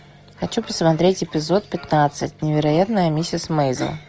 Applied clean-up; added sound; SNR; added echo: none; none; none; none.